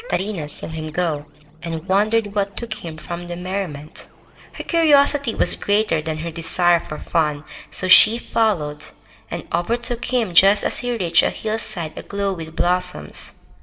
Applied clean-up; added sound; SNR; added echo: neural separator model SepFormer DNS4.